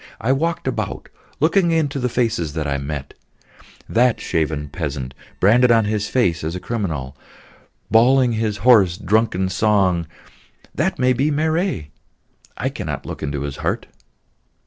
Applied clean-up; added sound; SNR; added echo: neural separator model SepFormer DNS4.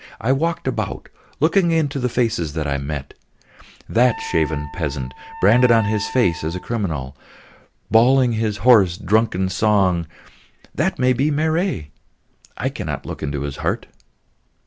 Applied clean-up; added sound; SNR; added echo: none; Wind instrument, woodwind instrument; 13 dB; none.